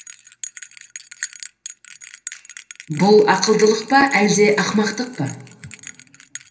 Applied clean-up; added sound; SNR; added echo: none; Bell; 18 dB; reverberation time 2.9 s.